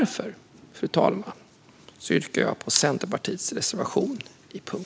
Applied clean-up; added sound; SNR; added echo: none; none; none; none.